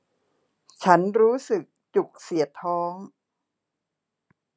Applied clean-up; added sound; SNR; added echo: none; none; none; none.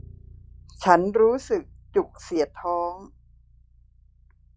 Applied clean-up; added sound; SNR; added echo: classical method log-MMSE.